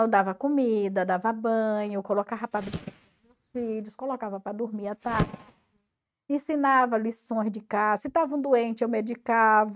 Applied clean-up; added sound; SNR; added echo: neural mask model RNNoise.